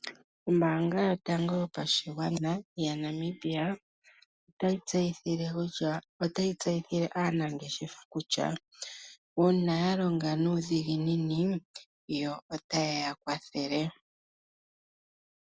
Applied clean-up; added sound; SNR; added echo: none; none; none; none.